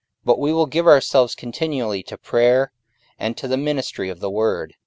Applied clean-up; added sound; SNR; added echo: none; none; none; none.